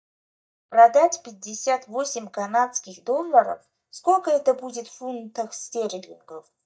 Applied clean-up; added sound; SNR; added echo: neural mask model DeepFilterNet 3.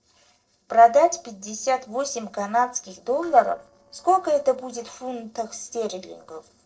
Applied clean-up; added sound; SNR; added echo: neural separator model SepFormer DNS4.